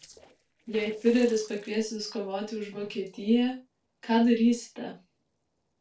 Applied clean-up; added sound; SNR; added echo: neural separator model SepFormer DNS4.